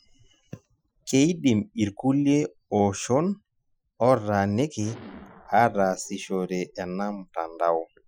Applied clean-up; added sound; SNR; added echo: classical method Wiener filter.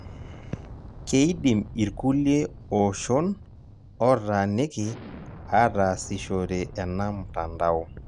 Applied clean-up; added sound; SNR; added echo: none; Explosion; 16 dB; none.